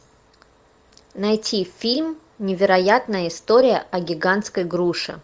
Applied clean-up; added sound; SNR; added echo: none; none; none; none.